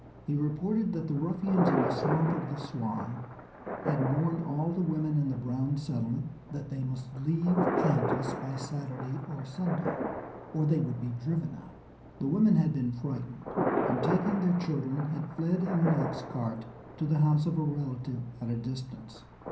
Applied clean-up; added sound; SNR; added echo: none; Thunder; 6 dB; reverberation time 0.6 s.